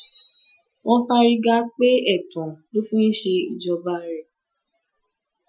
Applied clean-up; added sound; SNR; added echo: classical method Wiener filter.